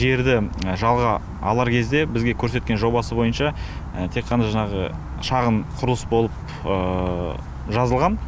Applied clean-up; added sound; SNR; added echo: none; none; none; none.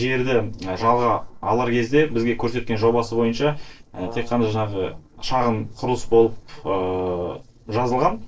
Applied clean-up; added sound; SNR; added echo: neural separator model SepFormer DNS4.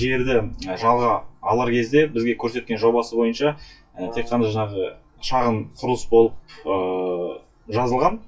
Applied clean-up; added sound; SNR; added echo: classical method WPE with log-MMSE.